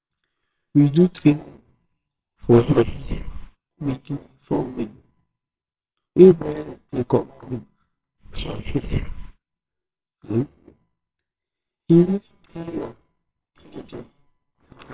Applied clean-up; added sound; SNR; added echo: neural separator model SepFormer WHAMR!.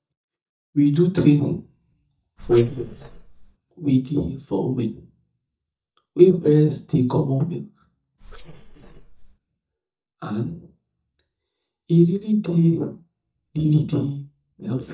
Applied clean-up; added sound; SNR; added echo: neural mask model DeepFilterNet 3.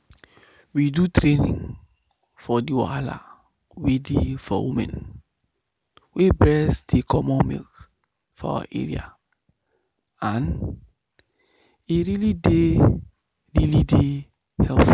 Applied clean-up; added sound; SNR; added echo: none; none; none; none.